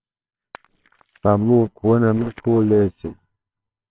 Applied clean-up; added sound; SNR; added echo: neural separator model SepFormer WHAMR!.